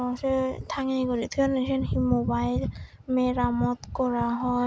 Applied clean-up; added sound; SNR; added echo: none; none; none; none.